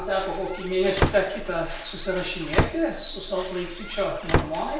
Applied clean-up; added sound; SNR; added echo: none; Squeak / Slam / Wood; 2 dB; none.